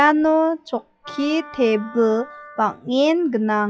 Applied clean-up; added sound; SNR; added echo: classical method WPE with log-MMSE.